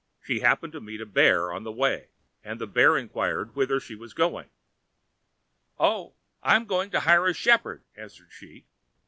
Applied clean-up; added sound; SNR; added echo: none; none; none; none.